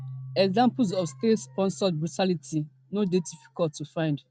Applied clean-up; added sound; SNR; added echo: none; Keyboard (musical); 18 dB; none.